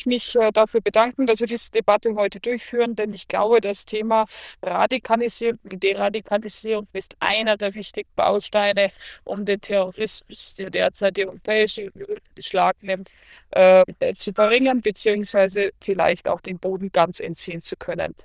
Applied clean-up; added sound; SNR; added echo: neural diffusion model UNIVERSE++.